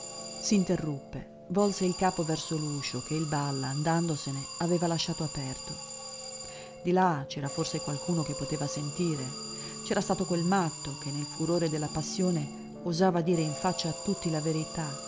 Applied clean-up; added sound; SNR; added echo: none; Alarm + Piano; 9 dB; none.